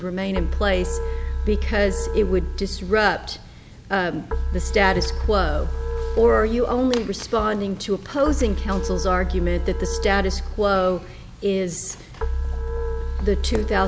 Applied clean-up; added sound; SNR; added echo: none; Keyboard (musical); 3 dB; none.